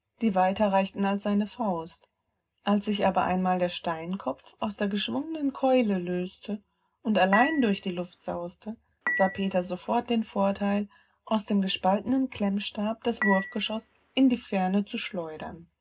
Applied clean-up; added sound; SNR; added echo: none; Dishes, pots, and pans / Chink, clink; 7 dB; reverberation time 0.2 s.